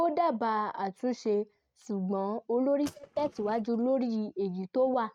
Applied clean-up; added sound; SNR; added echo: neural mask model RNNoise.